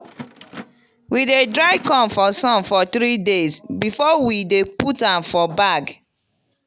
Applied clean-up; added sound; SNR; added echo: none; Mechanisms; 20 dB; none.